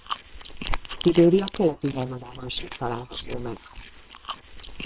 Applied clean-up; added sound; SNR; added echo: neural separator model SepFormer WHAMR!.